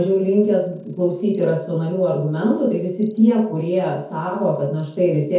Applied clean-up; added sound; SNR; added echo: none; Camera; 18 dB; reverberation time 0.6 s.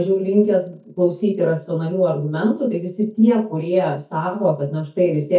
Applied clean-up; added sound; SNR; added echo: neural mask model DeepFilterNet 3.